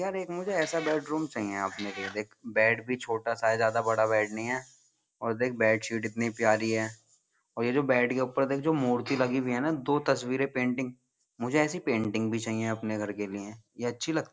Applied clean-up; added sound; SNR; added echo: none; Meow; 13 dB; none.